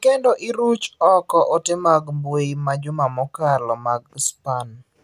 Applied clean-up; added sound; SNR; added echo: none; none; none; none.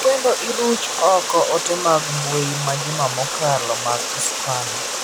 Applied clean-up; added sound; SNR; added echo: none; Water; 4 dB; none.